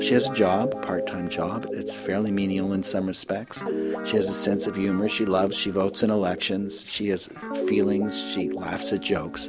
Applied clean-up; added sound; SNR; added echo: none; Guitar; 6 dB; none.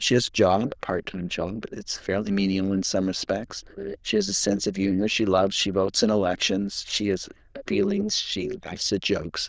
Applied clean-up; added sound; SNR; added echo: neural diffusion model UNIVERSE++.